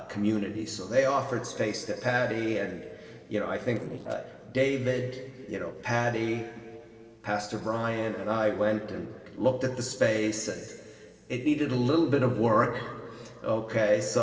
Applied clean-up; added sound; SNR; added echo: neural separator model SepFormer DNS4.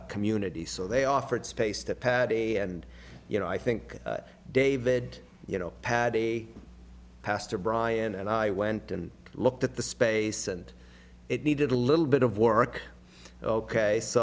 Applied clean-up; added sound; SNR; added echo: none; none; none; none.